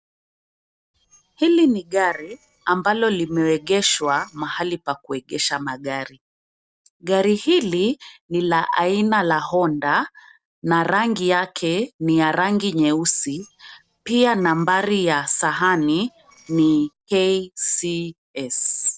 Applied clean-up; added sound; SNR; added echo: neural separator model SepFormer DNS4.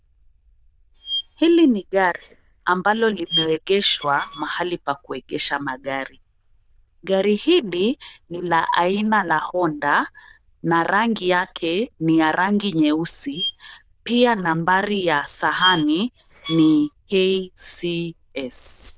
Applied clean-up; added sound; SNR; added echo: neural diffusion model UNIVERSE++.